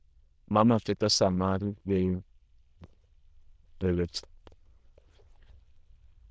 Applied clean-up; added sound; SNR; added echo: neural diffusion model UNIVERSE++.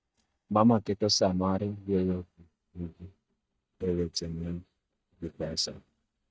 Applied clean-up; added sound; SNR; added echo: neural mask model DeepFilterNet 3.